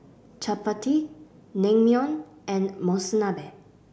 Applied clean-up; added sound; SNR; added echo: none; none; none; none.